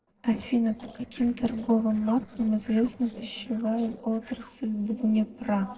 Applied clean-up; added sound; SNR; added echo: neural separator model SepFormer DNS4.